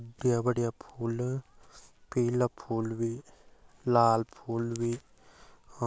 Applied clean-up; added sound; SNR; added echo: none; none; none; none.